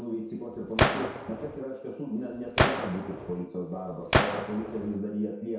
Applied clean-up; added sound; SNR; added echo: none; Gunshot, gunfire; -4 dB; reverberation time 0.7 s.